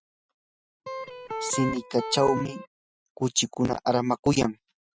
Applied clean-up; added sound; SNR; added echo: classical method Wiener filter.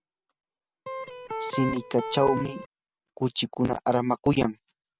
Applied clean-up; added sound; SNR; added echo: none; Electric guitar; 6 dB; none.